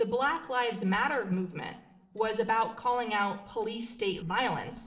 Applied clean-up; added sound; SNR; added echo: neural separator model SepFormer DNS4.